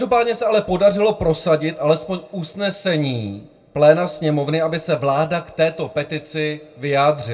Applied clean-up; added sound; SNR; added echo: none; none; none; reverberation time 0.2 s.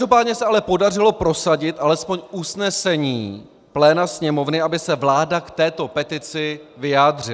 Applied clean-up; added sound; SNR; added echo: none; none; none; none.